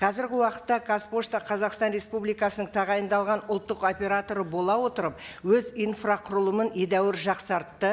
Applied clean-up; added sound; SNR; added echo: none; none; none; none.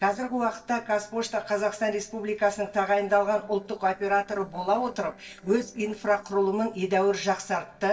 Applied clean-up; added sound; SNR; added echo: neural separator model SepFormer DNS4.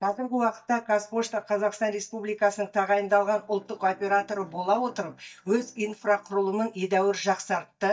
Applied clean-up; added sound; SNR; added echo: neural mask model DeepFilterNet 3.